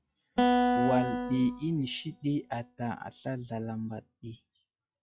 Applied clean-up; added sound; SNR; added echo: classical method log-MMSE.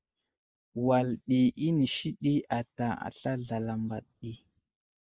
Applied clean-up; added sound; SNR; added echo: neural mask model Resemble Enhance denoiser.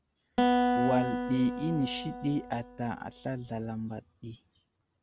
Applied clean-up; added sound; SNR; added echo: none; Acoustic guitar; -1 dB; none.